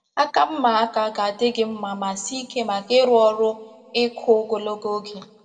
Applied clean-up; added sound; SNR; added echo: none; none; none; reverberation time 1.9 s.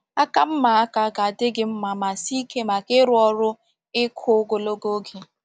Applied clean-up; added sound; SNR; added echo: none; none; none; none.